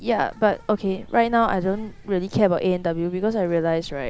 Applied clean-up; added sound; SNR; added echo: none; Insect; 18 dB; none.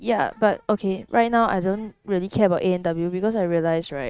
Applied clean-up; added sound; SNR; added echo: neural mask model RNNoise.